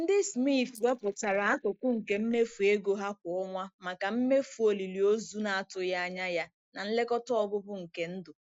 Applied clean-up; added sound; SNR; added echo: neural mask model Resemble Enhance denoiser.